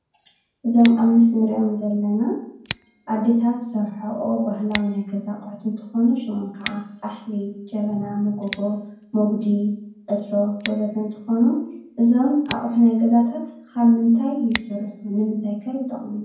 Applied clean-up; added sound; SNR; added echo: none; Scissors; 19 dB; reverberation time 0.9 s.